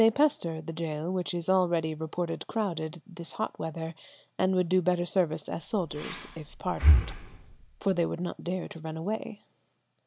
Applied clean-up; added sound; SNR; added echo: none; Breathing; -1 dB; none.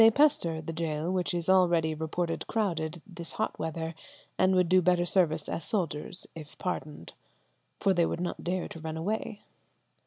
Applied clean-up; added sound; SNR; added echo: none; none; none; none.